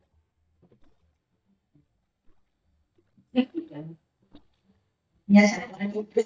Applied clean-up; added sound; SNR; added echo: neural mask model DeepFilterNet 3.